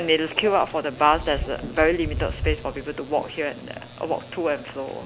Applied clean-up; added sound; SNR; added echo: none; Microwave oven; 9 dB; none.